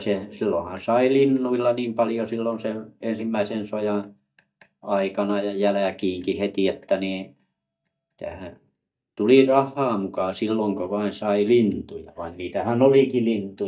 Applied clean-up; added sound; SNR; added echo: neural mask model DeepFilterNet 3.